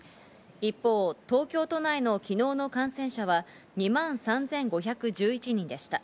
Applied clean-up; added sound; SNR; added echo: none; none; none; none.